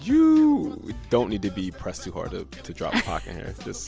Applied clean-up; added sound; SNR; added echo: none; none; none; none.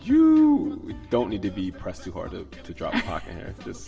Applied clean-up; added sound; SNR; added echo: none; none; none; reverberation time 1.2 s.